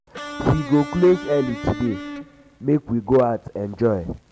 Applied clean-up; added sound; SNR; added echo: none; Electric guitar; 12 dB; none.